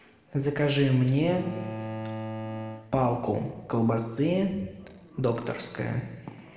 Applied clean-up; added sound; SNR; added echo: none; Bowed string instrument; 11 dB; reverberation time 1.1 s.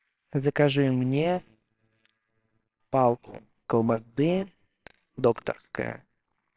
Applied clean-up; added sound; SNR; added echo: neural separator model SepFormer WHAMR!.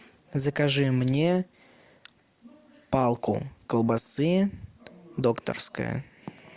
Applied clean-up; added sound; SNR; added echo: none; none; none; none.